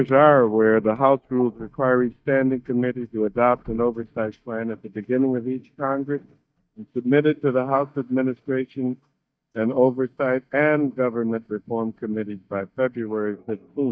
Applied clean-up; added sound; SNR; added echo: neural mask model DeepFilterNet 3.